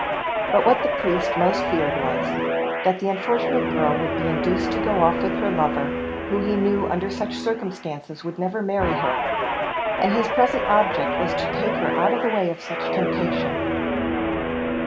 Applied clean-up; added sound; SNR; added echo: none; Guitar; 0 dB; none.